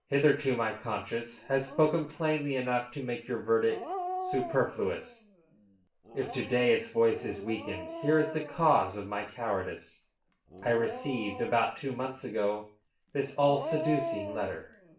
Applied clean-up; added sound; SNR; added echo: none; Dog; 11 dB; reverberation time 0.3 s.